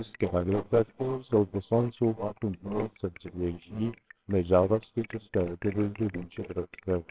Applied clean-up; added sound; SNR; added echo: neural separator model SepFormer WHAMR!.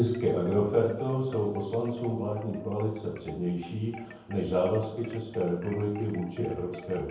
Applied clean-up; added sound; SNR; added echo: none; Wind chime; 18 dB; reverberation time 0.9 s.